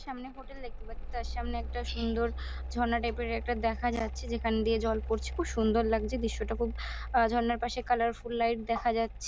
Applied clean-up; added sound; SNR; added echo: none; Mechanical fan; 6 dB; none.